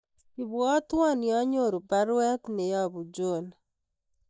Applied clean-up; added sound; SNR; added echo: neural mask model DeepFilterNet 3.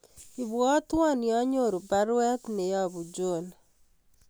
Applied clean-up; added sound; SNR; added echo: none; none; none; none.